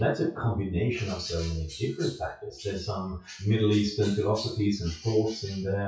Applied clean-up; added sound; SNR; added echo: classical method WPE with log-MMSE.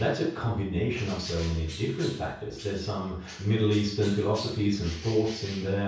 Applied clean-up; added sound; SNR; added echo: none; Bird; 18 dB; reverberation time 0.6 s.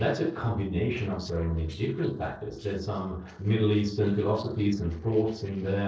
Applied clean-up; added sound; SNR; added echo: neural separator model SepFormer DNS4.